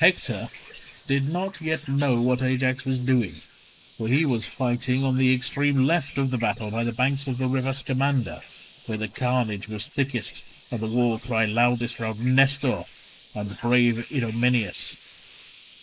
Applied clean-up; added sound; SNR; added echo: neural mask model Resemble Enhance denoiser.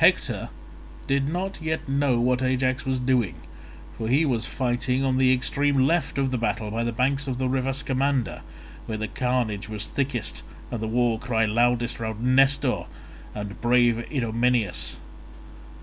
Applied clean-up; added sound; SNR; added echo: none; none; none; none.